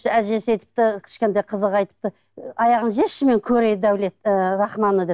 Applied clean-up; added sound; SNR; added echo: none; none; none; none.